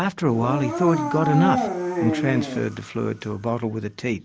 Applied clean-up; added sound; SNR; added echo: none; Dog; 4 dB; none.